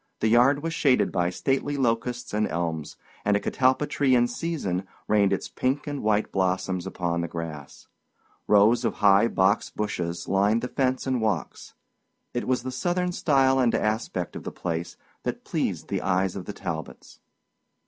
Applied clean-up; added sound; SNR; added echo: none; none; none; none.